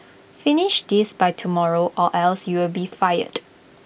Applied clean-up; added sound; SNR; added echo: none; none; none; none.